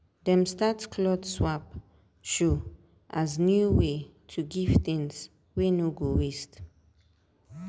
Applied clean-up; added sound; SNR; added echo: none; none; none; none.